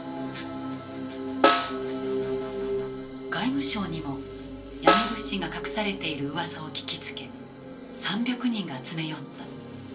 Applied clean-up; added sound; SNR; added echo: none; Snare drum; -4 dB; reverberation time 0.3 s.